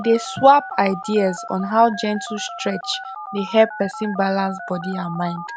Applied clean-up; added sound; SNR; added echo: none; Telephone; 12 dB; none.